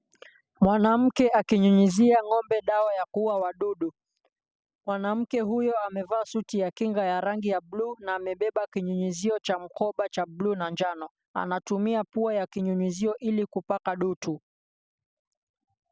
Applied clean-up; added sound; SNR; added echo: none; none; none; none.